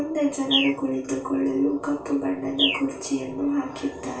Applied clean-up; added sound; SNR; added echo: none; Bird; 6 dB; reverberation time 0.4 s.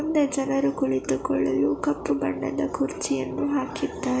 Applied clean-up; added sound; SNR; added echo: none; none; none; none.